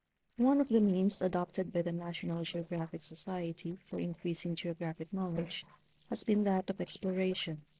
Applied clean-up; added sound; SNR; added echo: neural separator model SepFormer DNS4.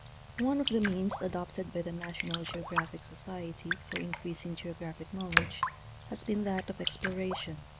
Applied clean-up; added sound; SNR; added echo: none; Raindrop; 2 dB; none.